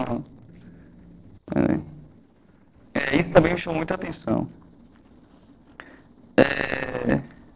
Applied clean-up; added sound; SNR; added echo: neural separator model SepFormer DNS4.